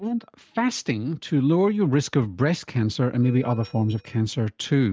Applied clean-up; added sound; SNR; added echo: neural mask model DeepFilterNet 3.